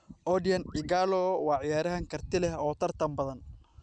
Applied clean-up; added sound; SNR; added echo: none; none; none; none.